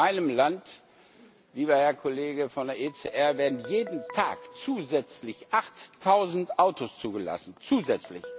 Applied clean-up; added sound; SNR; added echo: none; Guitar; 20 dB; none.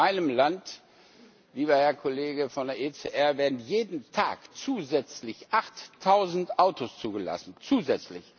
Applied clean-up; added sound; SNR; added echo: none; none; none; none.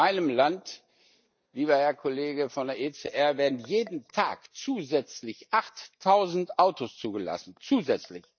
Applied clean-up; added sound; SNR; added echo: neural mask model DeepFilterNet 3.